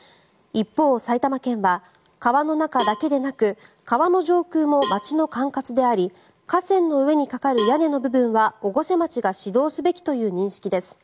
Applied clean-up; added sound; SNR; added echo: none; Cowbell; 14 dB; none.